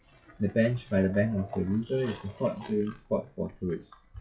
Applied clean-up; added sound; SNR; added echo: classical method WPE with log-MMSE.